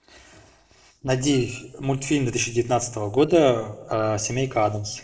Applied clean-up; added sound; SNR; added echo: neural separator model SepFormer DNS4.